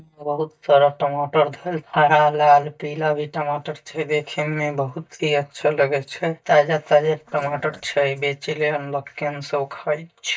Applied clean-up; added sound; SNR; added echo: neural mask model DeepFilterNet 3.